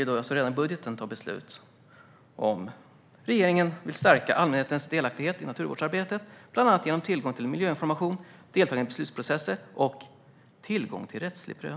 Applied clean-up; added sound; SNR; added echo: none; none; none; none.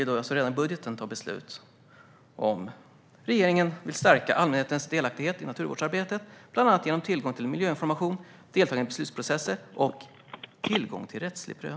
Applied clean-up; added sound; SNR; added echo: none; Telephone; 11 dB; none.